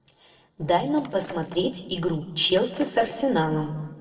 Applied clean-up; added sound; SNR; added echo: neural separator model SepFormer DNS4.